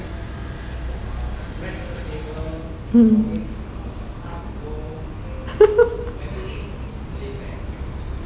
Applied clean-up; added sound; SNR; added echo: none; none; none; none.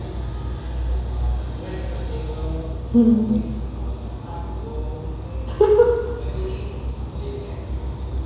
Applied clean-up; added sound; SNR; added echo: none; none; none; reverberation time 1.0 s.